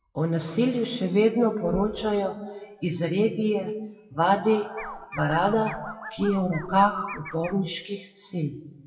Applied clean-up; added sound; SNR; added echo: classical method WPE with log-MMSE.